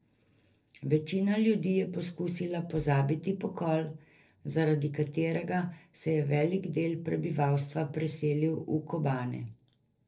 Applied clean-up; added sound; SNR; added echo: neural separator model SepFormer DNS4.